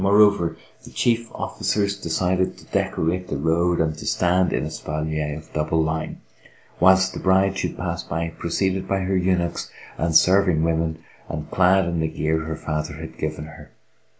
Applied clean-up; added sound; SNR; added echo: none; none; none; none.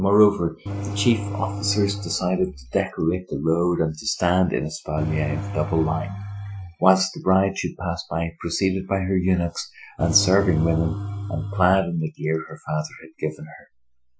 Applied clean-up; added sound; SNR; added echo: classical method Wiener filter.